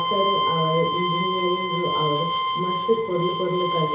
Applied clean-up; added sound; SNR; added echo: none; Bowed string instrument; -1 dB; reverberation time 0.6 s.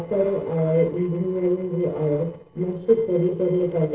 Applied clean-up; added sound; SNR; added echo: neural separator model SepFormer DNS4.